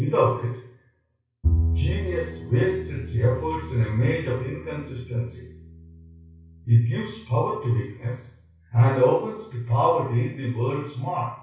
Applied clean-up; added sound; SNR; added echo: none; Bowed string instrument; 8 dB; reverberation time 0.6 s.